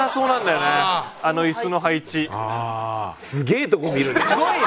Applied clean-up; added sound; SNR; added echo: none; Cough; 17 dB; none.